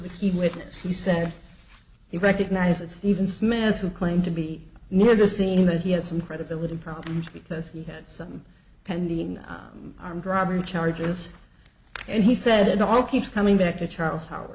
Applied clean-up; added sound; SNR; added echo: none; none; none; none.